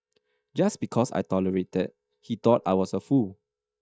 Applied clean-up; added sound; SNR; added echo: neural mask model DeepFilterNet 3.